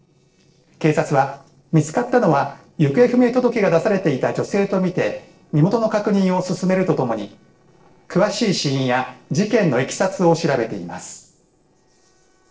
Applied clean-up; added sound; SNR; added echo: neural separator model SepFormer DNS4.